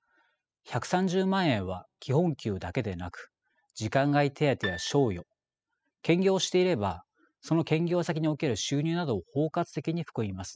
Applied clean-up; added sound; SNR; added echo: classical method spectral subtraction.